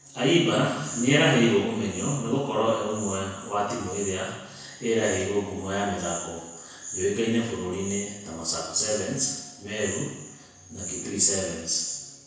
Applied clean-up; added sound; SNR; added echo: none; none; none; reverberation time 1.0 s.